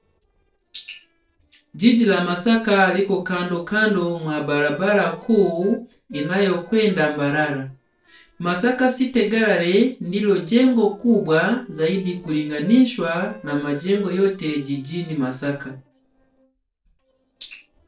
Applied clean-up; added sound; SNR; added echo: neural separator model SepFormer DNS4.